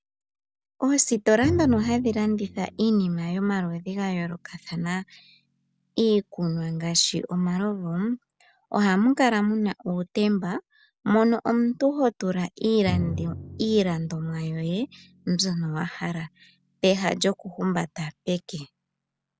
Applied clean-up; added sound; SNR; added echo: none; Drum; 16 dB; none.